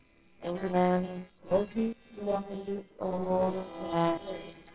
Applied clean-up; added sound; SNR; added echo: neural separator model SepFormer WHAMR!.